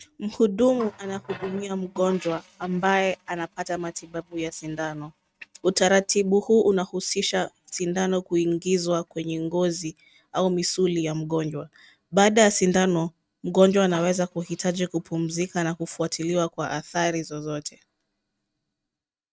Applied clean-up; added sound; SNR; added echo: neural mask model RNNoise.